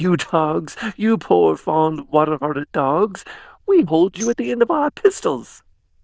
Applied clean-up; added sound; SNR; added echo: neural diffusion model UNIVERSE++.